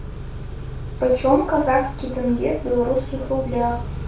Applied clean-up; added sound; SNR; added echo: none; Idling / Accelerating, revving, vroom / Car; 8 dB; reverberation time 0.3 s.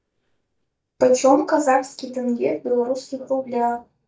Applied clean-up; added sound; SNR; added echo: neural mask model DeepFilterNet 3.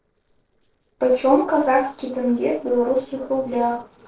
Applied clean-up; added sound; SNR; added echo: neural separator model SepFormer DNS4.